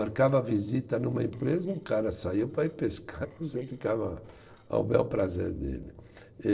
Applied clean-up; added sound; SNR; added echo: neural separator model SepFormer DNS4.